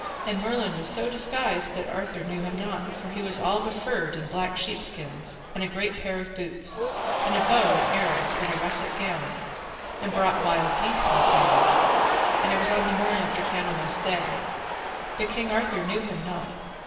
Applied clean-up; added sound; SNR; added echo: none; Cheering; -1 dB; reverberation time 1.3 s.